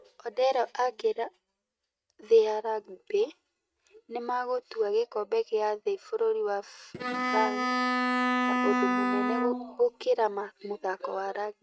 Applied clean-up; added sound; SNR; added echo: neural mask model RNNoise.